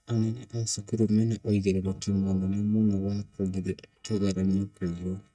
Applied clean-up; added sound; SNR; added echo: neural mask model DeepFilterNet 3.